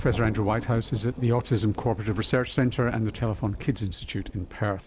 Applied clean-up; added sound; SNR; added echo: none; Bicycle + Thunder; 13 dB; none.